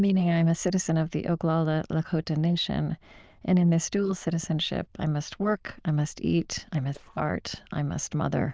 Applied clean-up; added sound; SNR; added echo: neural diffusion model UNIVERSE++.